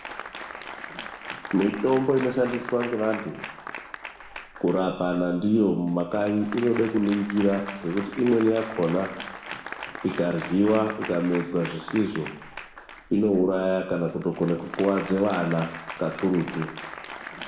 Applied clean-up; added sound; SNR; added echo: none; Applause; 13 dB; reverberation time 0.9 s.